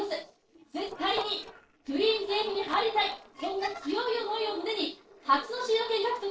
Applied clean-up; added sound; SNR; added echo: neural separator model SepFormer DNS4.